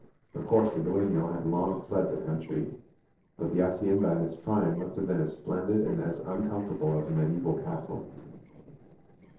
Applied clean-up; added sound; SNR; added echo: neural separator model SepFormer DNS4.